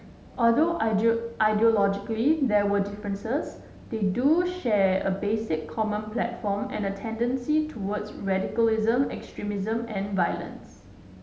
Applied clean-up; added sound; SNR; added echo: none; none; none; none.